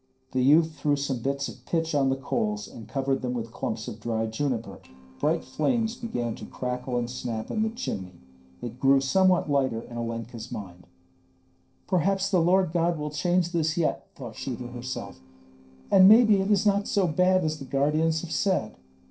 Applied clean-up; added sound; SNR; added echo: neural separator model SepFormer DNS4.